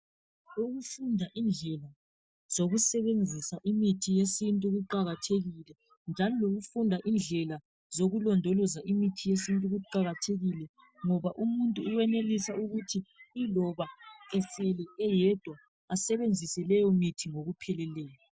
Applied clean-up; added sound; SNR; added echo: none; none; none; none.